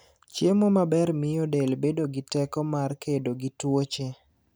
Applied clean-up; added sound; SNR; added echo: none; none; none; none.